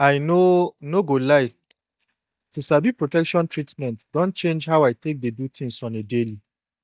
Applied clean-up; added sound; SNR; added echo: neural mask model DeepFilterNet 3.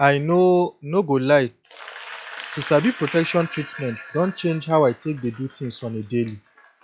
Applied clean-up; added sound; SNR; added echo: classical method log-MMSE.